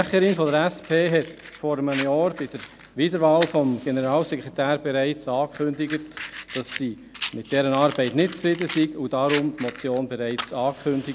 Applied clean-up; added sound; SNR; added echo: none; Fire; 12 dB; none.